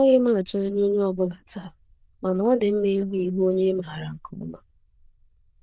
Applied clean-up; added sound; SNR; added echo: neural diffusion model UNIVERSE++.